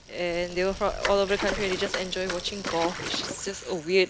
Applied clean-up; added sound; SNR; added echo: none; Splash, splatter + Bicycle; 8 dB; none.